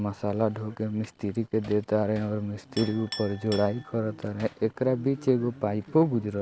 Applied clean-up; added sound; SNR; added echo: none; Hammer + Chink, clink; 20 dB; none.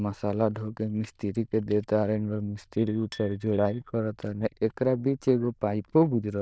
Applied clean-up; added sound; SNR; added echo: neural diffusion model UNIVERSE++.